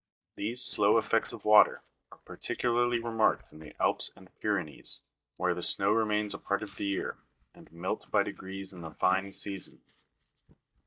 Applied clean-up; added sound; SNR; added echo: neural mask model DeepFilterNet 3.